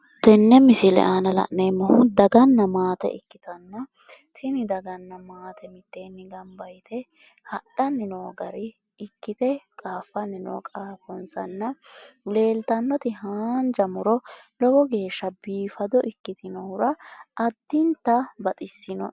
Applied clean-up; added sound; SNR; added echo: none; none; none; none.